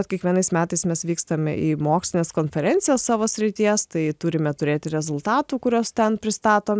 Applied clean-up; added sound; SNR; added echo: none; none; none; none.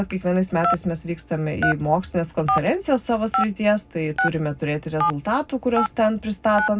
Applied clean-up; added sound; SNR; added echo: none; Telephone; 5 dB; reverberation time 0.3 s.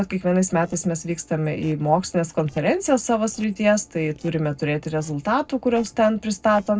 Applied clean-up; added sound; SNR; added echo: neural separator model SepFormer DNS4.